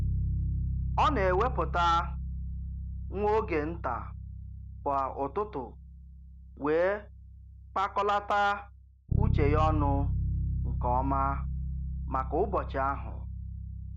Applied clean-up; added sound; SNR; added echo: none; Bass guitar; 1 dB; none.